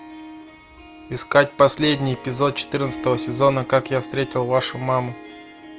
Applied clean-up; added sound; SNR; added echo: none; Harp; 14 dB; none.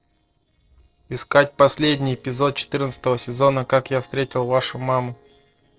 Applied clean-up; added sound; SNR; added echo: neural separator model SepFormer DNS4.